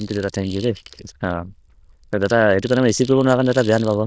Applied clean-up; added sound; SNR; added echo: neural diffusion model UNIVERSE++.